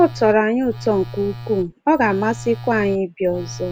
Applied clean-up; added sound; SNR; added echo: none; Telephone; 15 dB; none.